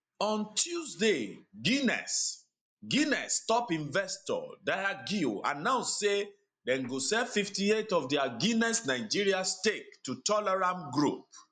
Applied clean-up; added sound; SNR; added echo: neural mask model Resemble Enhance denoiser.